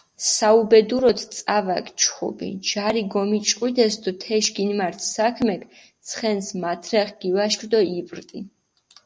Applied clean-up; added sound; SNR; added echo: none; none; none; none.